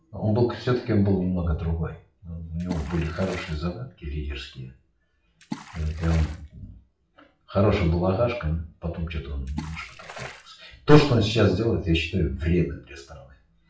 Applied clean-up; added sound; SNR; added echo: classical method WPE with log-MMSE.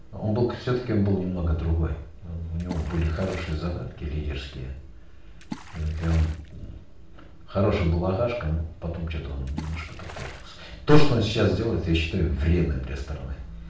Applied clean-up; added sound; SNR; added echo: none; Water / Splash, splatter; 19 dB; reverberation time 0.5 s.